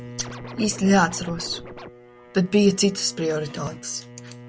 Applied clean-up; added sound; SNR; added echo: none; Scratching (performance technique) + Bowed string instrument; 15 dB; none.